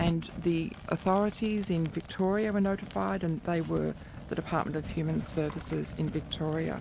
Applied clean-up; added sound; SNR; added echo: none; Fire; 12 dB; none.